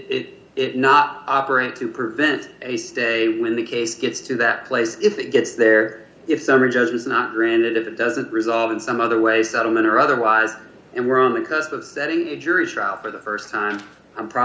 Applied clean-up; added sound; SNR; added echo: none; none; none; none.